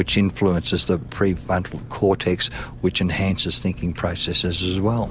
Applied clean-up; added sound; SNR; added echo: none; Engine; 15 dB; none.